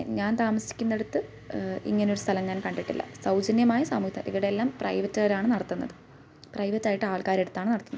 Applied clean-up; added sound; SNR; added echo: none; none; none; none.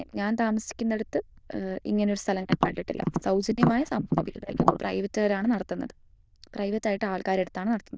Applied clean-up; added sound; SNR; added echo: neural diffusion model UNIVERSE++.